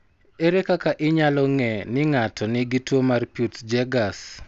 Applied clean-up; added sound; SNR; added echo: none; none; none; none.